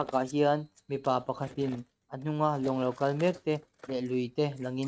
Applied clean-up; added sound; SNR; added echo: neural mask model RNNoise.